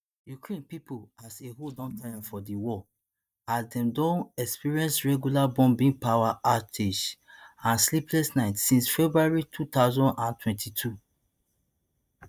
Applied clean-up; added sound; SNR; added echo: neural mask model DeepFilterNet 3.